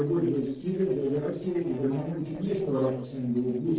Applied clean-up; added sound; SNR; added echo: neural separator model SepFormer DNS4.